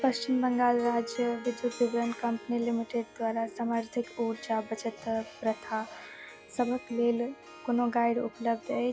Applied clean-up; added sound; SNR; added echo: none; Harp; 16 dB; none.